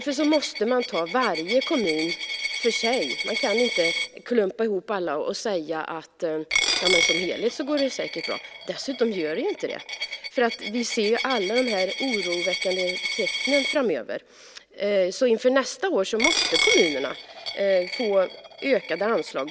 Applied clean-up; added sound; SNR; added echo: none; Coin (dropping); 5 dB; none.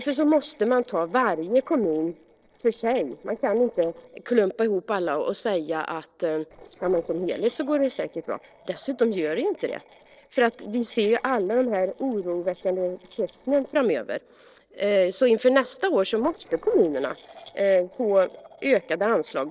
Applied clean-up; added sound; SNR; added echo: neural separator model SepFormer DNS4.